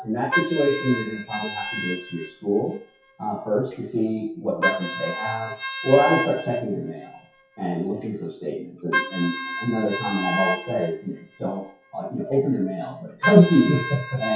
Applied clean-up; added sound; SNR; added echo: classical method WPE with log-MMSE.